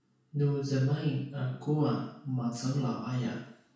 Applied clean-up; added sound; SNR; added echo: none; none; none; reverberation time 0.6 s.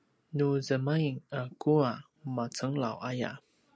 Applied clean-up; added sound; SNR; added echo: none; none; none; none.